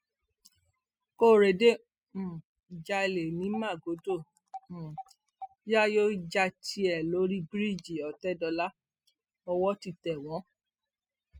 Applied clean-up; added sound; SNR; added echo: classical method spectral subtraction.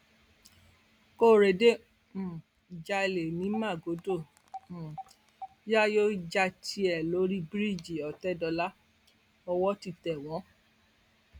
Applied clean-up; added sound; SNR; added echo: none; Telephone; 18 dB; none.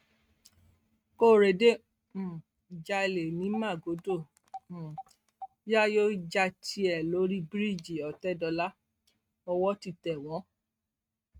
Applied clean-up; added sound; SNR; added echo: neural mask model RNNoise.